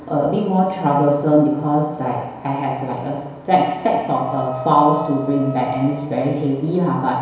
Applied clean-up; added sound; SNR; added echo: none; Wind instrument, woodwind instrument; 13 dB; reverberation time 1.0 s.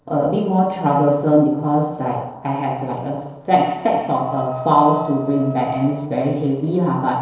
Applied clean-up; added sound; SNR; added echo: neural separator model SepFormer DNS4.